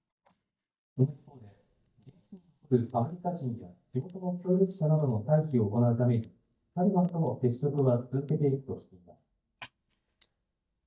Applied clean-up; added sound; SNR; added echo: neural mask model DeepFilterNet 3.